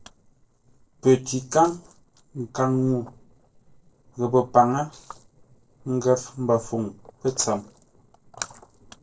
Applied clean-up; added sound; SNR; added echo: neural separator model SepFormer DNS4.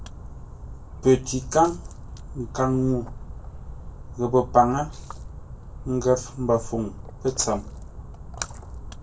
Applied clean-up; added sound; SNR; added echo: none; Splash, splatter; 11 dB; reverberation time 0.2 s.